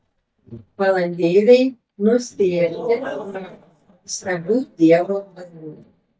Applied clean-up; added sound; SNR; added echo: neural mask model DeepFilterNet 3.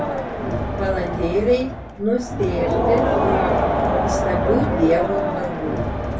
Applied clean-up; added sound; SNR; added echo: none; Crowd; -2 dB; reverberation time 0.2 s.